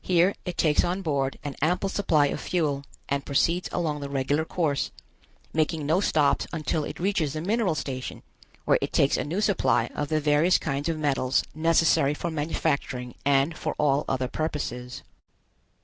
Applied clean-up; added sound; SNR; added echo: none; none; none; none.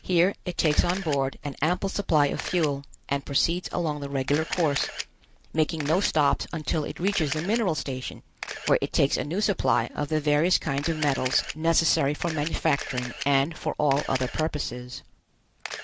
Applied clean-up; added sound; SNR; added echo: none; Camera; 13 dB; none.